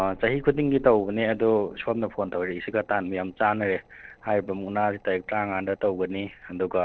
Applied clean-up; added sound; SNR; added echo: neural separator model SepFormer DNS4.